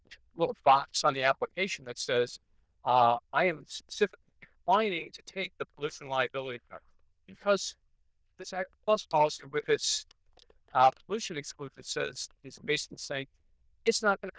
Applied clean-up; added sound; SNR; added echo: neural diffusion model UNIVERSE++.